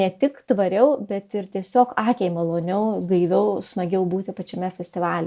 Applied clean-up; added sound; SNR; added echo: none; none; none; none.